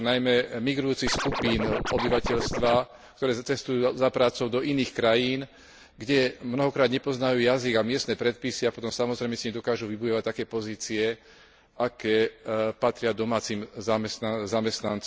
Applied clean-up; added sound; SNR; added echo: none; Scratching (performance technique); 2 dB; none.